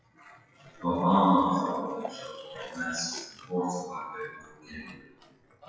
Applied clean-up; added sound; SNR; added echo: classical method WPE with log-MMSE.